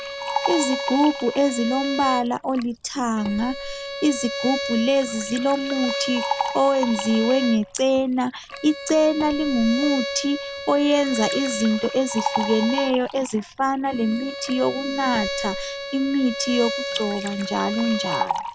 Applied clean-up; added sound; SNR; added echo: none; Liquid + Bowed string instrument; 6 dB; none.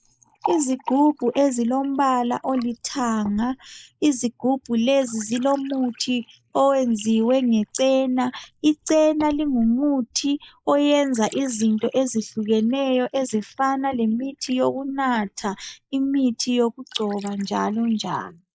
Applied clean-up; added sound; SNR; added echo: neural mask model Resemble Enhance denoiser.